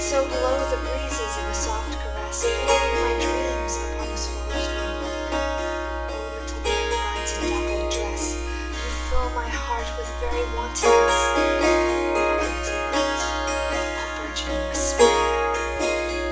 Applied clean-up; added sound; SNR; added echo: none; Harp; -4 dB; reverberation time 1.3 s.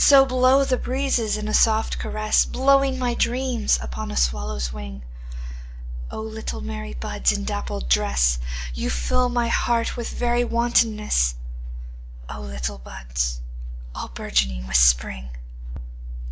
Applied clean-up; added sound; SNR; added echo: none; none; none; none.